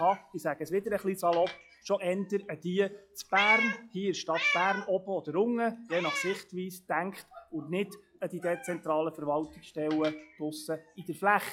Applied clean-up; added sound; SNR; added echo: classical method log-MMSE.